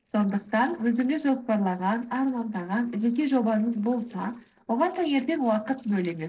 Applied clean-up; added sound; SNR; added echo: neural separator model SepFormer DNS4.